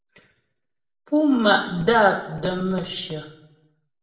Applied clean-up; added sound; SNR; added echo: none; none; none; reverberation time 0.8 s.